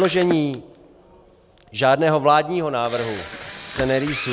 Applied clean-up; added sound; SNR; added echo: none; Camera; 13 dB; none.